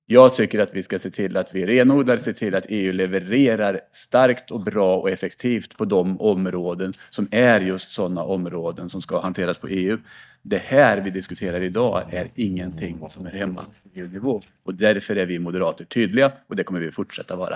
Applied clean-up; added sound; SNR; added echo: neural mask model DeepFilterNet 3.